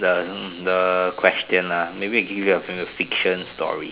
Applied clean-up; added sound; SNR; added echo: none; none; none; none.